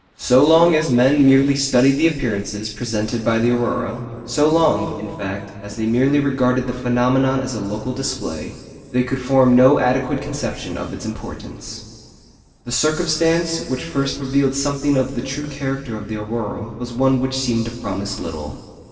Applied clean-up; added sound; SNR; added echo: neural separator model SepFormer DNS4.